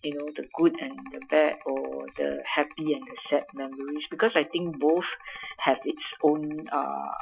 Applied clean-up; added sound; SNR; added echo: classical method Wiener filter.